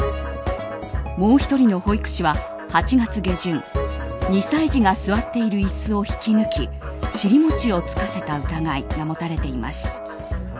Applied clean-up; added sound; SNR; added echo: none; none; none; none.